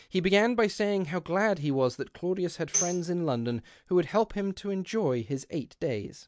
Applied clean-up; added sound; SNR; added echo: none; Tambourine; 7 dB; none.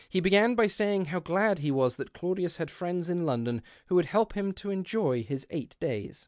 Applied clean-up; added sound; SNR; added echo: none; none; none; none.